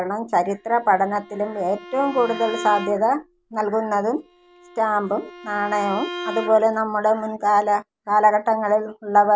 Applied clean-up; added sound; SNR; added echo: none; Bowed string instrument; 14 dB; none.